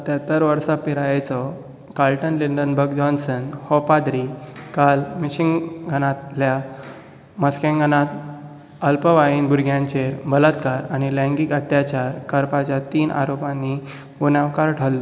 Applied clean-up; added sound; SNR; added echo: none; none; none; none.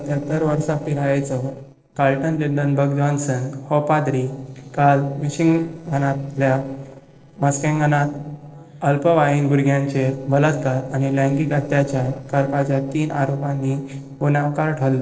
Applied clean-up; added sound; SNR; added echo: neural separator model SepFormer DNS4.